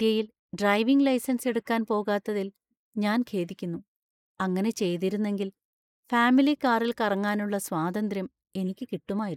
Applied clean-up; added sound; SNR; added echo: neural mask model Resemble Enhance denoiser.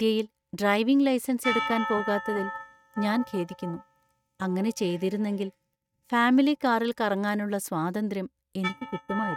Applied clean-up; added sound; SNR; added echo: neural mask model RNNoise.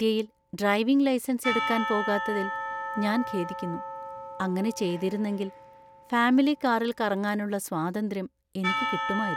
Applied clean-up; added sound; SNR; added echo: none; Church bell / Percussion; 7 dB; none.